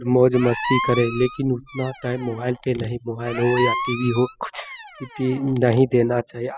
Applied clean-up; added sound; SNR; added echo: classical method spectral subtraction.